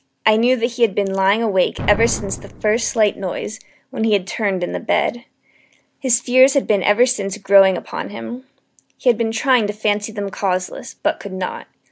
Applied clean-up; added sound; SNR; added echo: none; Explosion; 10 dB; none.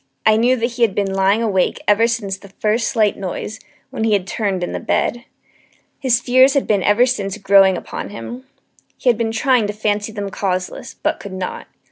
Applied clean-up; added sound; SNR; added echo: none; none; none; none.